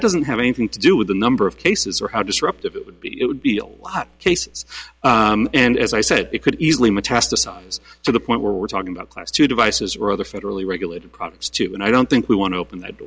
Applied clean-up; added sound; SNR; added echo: none; none; none; none.